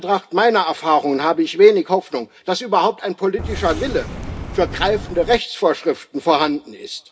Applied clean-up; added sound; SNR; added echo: none; Subway, metro, underground; 9 dB; reverberation time 0.3 s.